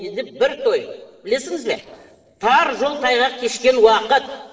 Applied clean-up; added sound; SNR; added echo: neural separator model SepFormer DNS4.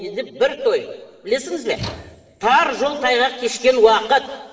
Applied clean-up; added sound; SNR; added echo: none; Slam / Tools; 16 dB; reverberation time 1.9 s.